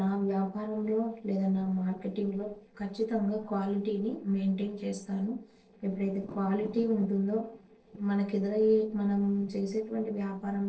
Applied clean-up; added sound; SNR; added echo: neural separator model SepFormer DNS4.